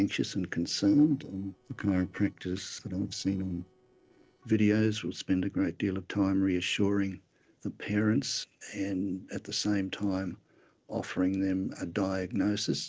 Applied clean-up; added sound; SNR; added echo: neural separator model SepFormer DNS4.